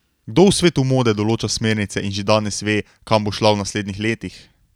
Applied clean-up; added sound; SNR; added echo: none; none; none; none.